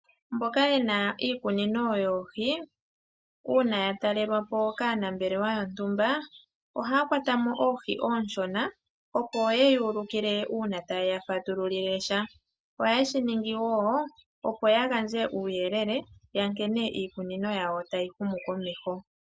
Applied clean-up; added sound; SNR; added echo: none; Guitar; 18 dB; none.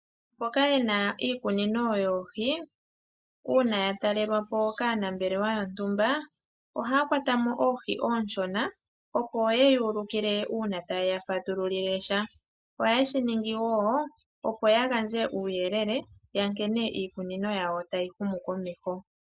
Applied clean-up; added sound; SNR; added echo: neural mask model DeepFilterNet 3.